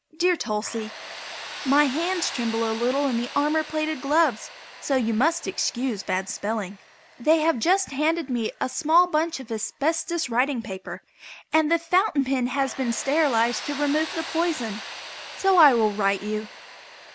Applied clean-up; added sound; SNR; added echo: none; Tools; 15 dB; none.